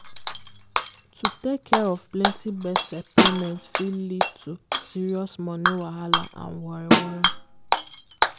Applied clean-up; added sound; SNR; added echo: none; Shatter / Hammer + Snare drum; -4 dB; none.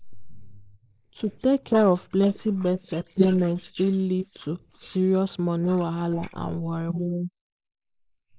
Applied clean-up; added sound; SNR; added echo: neural mask model Resemble Enhance denoiser.